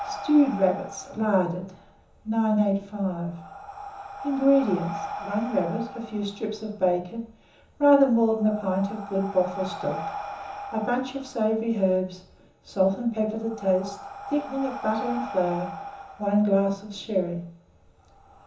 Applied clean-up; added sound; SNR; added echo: none; Breathing; 13 dB; reverberation time 0.7 s.